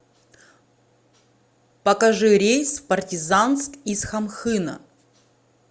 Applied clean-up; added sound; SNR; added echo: none; none; none; none.